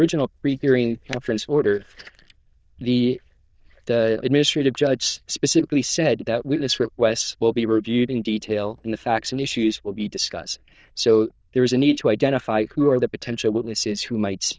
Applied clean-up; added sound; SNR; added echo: neural diffusion model UNIVERSE++.